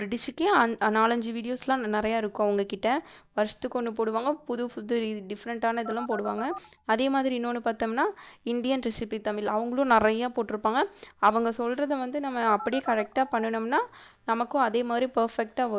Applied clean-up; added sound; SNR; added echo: neural mask model DeepFilterNet 3.